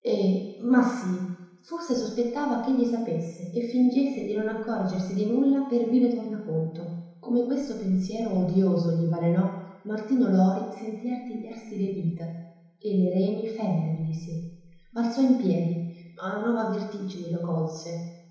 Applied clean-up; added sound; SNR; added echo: none; none; none; reverberation time 1.0 s.